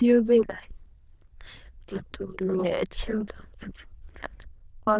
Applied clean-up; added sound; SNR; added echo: neural diffusion model UNIVERSE++.